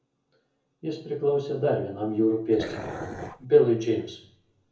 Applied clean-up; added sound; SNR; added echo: none; Dog; 9 dB; reverberation time 0.6 s.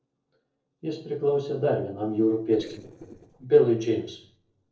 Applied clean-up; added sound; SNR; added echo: neural separator model SepFormer DNS4.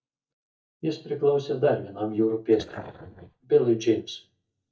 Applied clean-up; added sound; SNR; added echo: neural mask model DeepFilterNet 3.